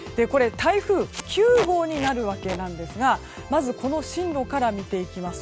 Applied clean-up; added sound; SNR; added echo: none; Packing tape, duct tape; 12 dB; none.